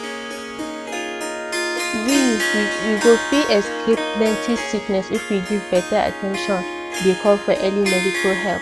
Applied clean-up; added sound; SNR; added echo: none; Harp; 4 dB; none.